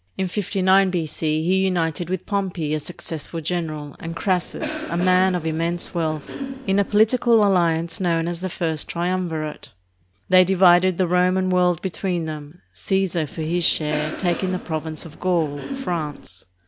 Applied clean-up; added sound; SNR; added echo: none; Cough; 11 dB; none.